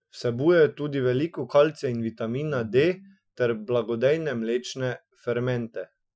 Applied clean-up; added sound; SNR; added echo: classical method Wiener filter.